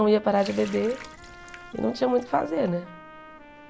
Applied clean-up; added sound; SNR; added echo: none; Water tap, faucet + Trumpet; 18 dB; none.